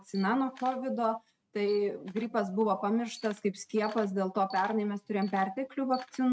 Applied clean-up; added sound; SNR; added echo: neural mask model RNNoise.